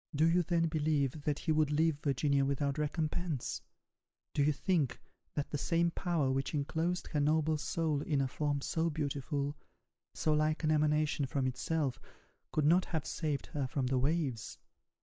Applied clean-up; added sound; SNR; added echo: none; none; none; none.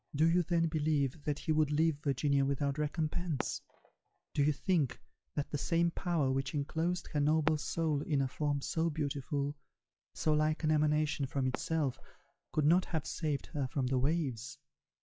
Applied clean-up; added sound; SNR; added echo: classical method log-MMSE.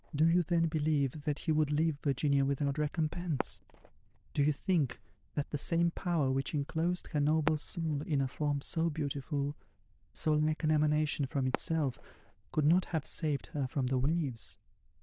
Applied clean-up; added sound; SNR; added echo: neural diffusion model UNIVERSE++.